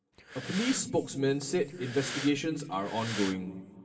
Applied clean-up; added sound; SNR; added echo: none; Breathing; 10 dB; reverberation time 2.9 s.